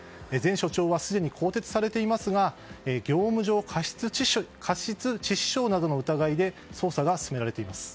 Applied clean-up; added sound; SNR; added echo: none; none; none; none.